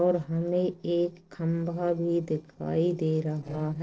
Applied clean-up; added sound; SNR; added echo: neural separator model SepFormer DNS4.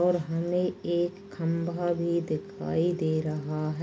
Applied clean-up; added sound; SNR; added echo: none; none; none; none.